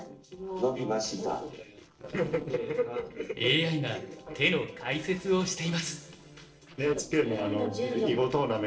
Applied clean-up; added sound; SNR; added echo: neural separator model SepFormer DNS4.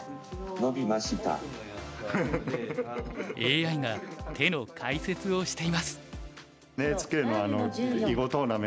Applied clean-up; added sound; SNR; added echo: none; none; none; none.